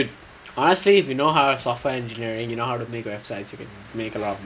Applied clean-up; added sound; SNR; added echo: none; none; none; none.